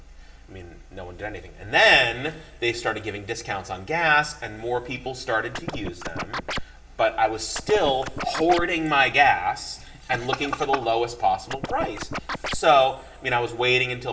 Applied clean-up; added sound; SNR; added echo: none; Scratching (performance technique); 7 dB; reverberation time 1.8 s.